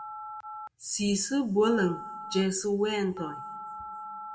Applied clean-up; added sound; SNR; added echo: none; Telephone; 12 dB; reverberation time 0.3 s.